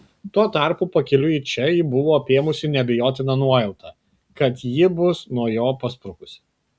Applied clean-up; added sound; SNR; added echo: none; none; none; none.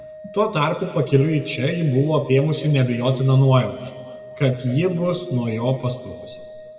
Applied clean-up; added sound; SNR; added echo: none; Organ; 18 dB; reverberation time 1.5 s.